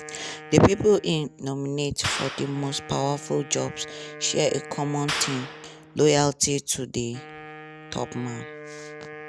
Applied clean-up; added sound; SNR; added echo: none; Wind instrument, woodwind instrument + Clapping; 12 dB; none.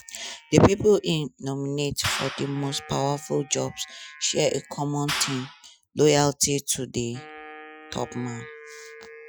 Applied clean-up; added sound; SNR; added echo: classical method Wiener filter.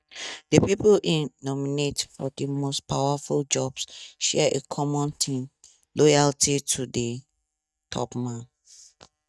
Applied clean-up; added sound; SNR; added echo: neural mask model DeepFilterNet 3.